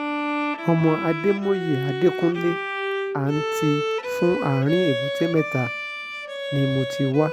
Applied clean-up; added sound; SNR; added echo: none; Bowed string instrument; 4 dB; none.